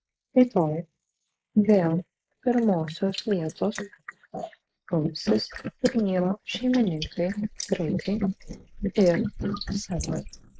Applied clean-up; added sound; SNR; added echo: neural mask model Resemble Enhance denoiser.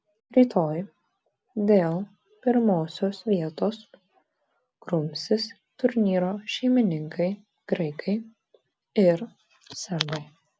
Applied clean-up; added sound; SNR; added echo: none; none; none; none.